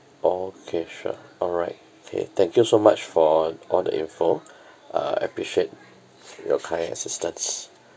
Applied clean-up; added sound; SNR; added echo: none; none; none; none.